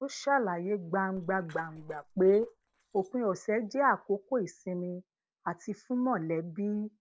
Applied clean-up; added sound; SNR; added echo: neural separator model SepFormer DNS4.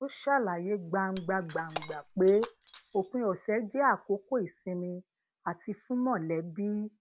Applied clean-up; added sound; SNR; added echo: none; Shatter; 15 dB; none.